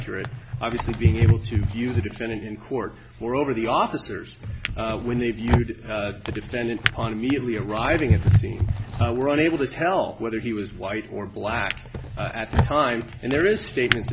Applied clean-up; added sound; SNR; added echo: none; Drawer open or close; 1 dB; none.